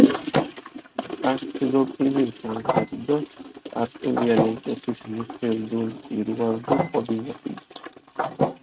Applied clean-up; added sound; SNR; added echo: neural mask model RNNoise.